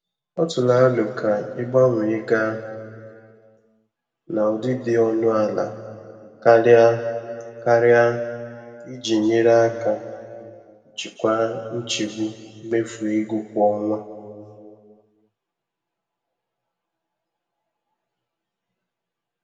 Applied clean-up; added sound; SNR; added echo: none; none; none; reverberation time 1.7 s.